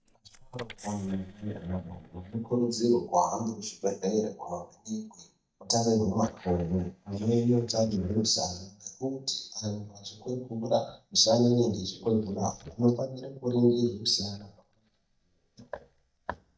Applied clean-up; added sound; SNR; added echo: neural mask model DeepFilterNet 3.